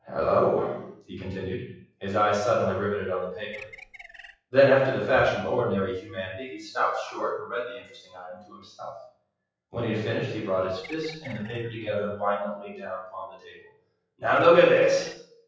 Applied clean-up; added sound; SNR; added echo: classical method WPE with log-MMSE.